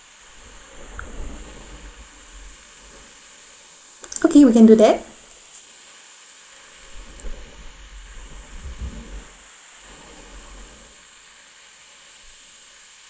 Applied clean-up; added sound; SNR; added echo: neural mask model Resemble Enhance denoiser.